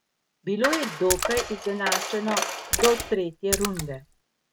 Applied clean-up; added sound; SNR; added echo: none; Coin (dropping) + Splash, splatter; 2 dB; none.